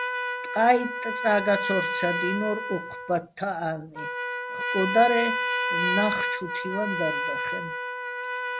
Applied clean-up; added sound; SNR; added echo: none; Trumpet; 2 dB; none.